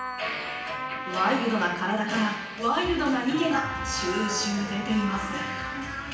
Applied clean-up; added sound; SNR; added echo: none; Trumpet; 9 dB; reverberation time 0.9 s.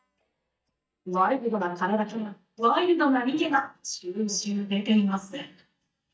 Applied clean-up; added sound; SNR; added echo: neural mask model DeepFilterNet 3.